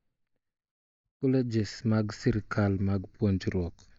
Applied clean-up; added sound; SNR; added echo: neural mask model DeepFilterNet 3.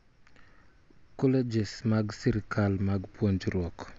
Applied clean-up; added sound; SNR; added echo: none; none; none; none.